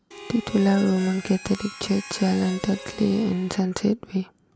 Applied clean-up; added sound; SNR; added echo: none; Harmonica; 16 dB; none.